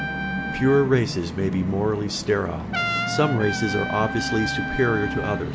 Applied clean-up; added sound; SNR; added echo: none; Musical instrument + Trumpet; 4 dB; none.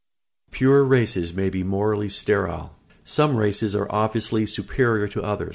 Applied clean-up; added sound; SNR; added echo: none; none; none; none.